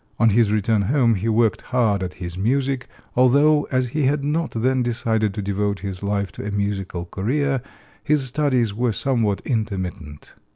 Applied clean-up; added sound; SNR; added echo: none; none; none; none.